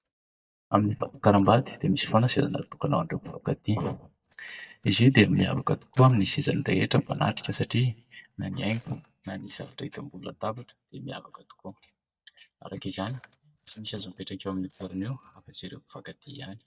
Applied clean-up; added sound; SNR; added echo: neural mask model DeepFilterNet 3.